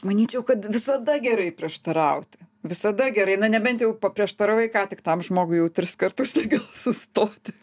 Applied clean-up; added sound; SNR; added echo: none; none; none; none.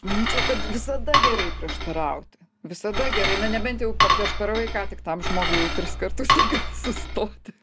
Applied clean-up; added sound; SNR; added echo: none; Cutlery, silverware / Dishes, pots, and pans; -4 dB; none.